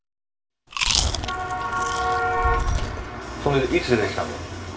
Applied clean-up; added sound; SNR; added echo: none; Chewing, mastication; 0 dB; reverberation time 0.3 s.